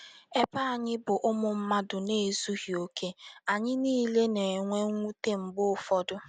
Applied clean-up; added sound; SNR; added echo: none; none; none; none.